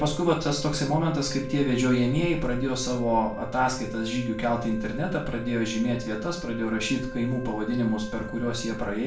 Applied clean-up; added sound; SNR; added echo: none; Wind instrument, woodwind instrument; 13 dB; reverberation time 0.4 s.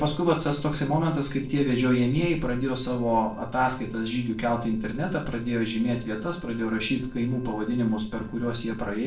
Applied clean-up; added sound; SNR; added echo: neural separator model SepFormer DNS4.